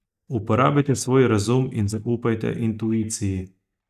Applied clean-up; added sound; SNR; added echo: neural mask model DeepFilterNet 3.